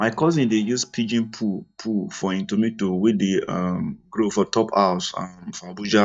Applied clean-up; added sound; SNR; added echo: neural mask model DeepFilterNet 3.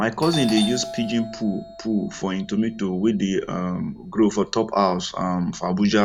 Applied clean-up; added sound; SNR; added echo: none; Doorbell; 15 dB; none.